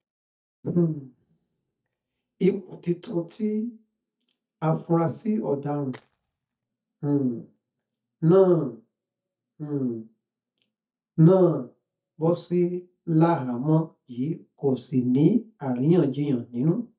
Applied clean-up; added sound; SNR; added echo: neural mask model DeepFilterNet 3.